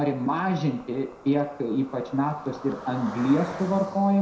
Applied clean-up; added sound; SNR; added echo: none; Cricket; 15 dB; reverberation time 0.6 s.